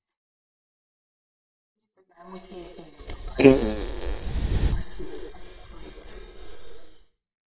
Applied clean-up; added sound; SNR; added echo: neural mask model DeepFilterNet 3.